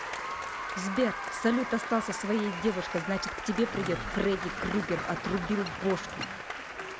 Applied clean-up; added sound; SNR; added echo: none; Applause + Bird; 5 dB; none.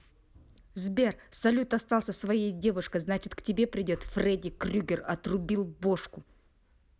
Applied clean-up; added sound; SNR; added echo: none; none; none; none.